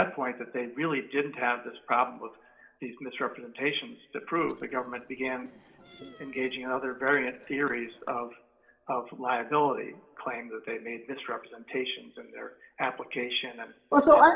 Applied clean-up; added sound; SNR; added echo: neural separator model SepFormer DNS4.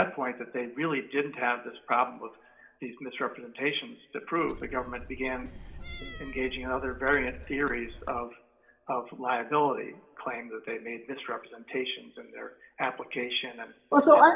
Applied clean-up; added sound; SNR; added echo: none; Cat; 13 dB; reverberation time 1.3 s.